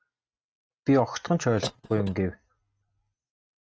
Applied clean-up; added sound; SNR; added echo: neural mask model RNNoise.